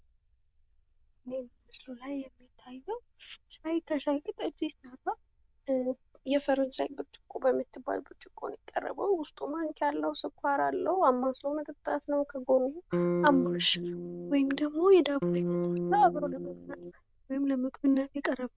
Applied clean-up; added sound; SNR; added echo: neural diffusion model UNIVERSE++.